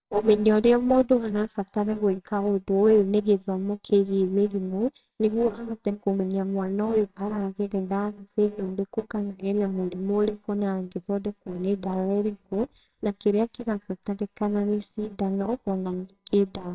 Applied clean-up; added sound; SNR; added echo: neural separator model SepFormer WHAMR!.